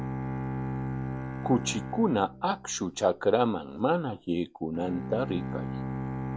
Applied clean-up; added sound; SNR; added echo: none; Bowed string instrument; 6 dB; none.